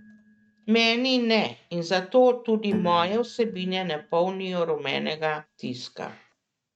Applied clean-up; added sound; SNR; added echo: neural mask model RNNoise.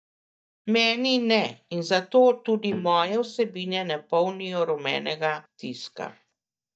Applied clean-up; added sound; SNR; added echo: neural mask model DeepFilterNet 3.